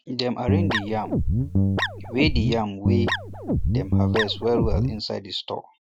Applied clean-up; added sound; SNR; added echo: none; Guitar; -5 dB; none.